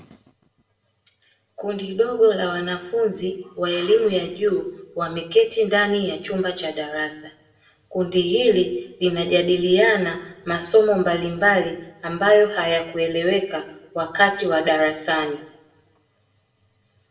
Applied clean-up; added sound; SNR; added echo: none; none; none; reverberation time 0.7 s.